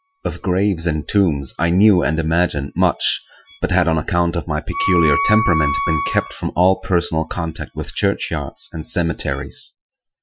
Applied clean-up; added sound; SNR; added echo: classical method Wiener filter.